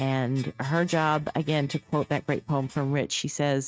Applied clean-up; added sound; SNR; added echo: neural mask model RNNoise.